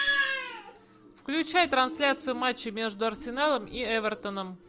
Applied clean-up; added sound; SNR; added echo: none; none; none; none.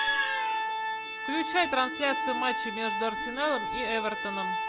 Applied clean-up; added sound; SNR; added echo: none; Organ; 1 dB; none.